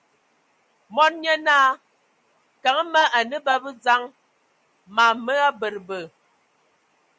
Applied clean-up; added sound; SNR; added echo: none; none; none; none.